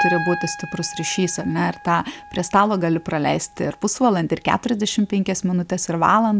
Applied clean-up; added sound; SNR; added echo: none; Piano; 12 dB; none.